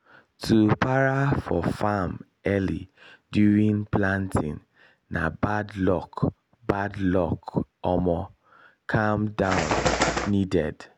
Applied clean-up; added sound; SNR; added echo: none; Bird; 0 dB; none.